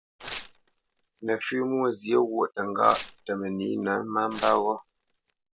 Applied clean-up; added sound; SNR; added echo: none; Tearing; 16 dB; none.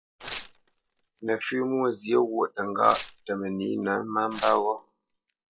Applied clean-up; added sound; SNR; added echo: classical method log-MMSE.